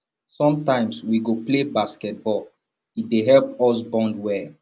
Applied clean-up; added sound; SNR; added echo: none; none; none; none.